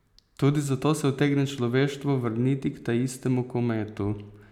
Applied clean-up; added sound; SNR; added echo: none; none; none; none.